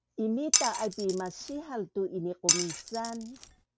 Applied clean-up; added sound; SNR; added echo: none; Glass; -2 dB; none.